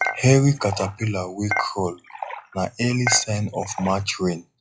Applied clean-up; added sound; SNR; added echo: classical method log-MMSE.